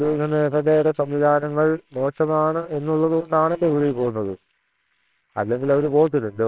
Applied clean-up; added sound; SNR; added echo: neural separator model SepFormer WHAMR!.